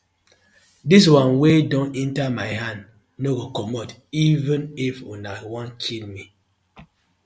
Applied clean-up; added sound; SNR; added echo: none; none; none; none.